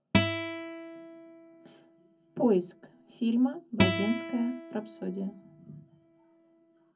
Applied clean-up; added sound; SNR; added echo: none; Acoustic guitar; 1 dB; reverberation time 0.3 s.